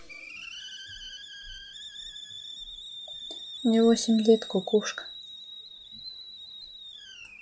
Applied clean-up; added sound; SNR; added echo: classical method log-MMSE.